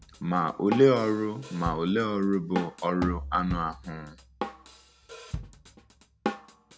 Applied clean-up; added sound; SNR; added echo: none; Drum kit; 9 dB; none.